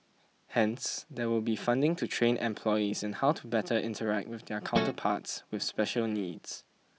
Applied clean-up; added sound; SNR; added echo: none; Guitar; 1 dB; none.